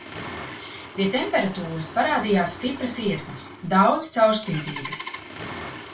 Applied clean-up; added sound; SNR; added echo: none; Engine starting; 13 dB; reverberation time 0.2 s.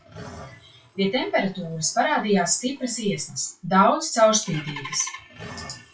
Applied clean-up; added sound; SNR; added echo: classical method WPE with log-MMSE.